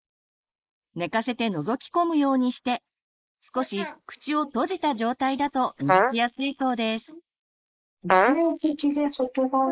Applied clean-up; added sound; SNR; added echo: neural mask model Resemble Enhance denoiser.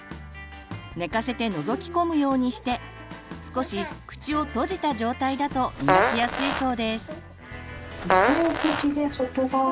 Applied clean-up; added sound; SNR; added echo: none; Fart; -1 dB; none.